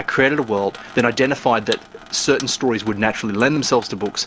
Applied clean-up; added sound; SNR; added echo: none; Sink (filling or washing) / Water tap, faucet; 19 dB; none.